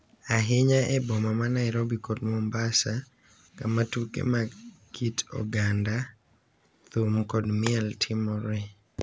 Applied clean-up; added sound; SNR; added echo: none; none; none; none.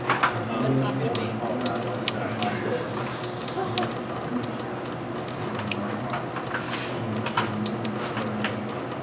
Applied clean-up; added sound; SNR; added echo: none; Sink (filling or washing) / Water tap, faucet / Water; -5 dB; reverberation time 0.9 s.